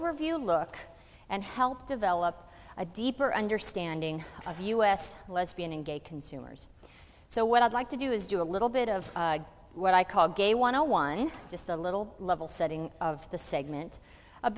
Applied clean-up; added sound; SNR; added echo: none; none; none; none.